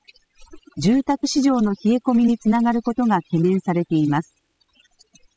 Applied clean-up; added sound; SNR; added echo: classical method spectral subtraction.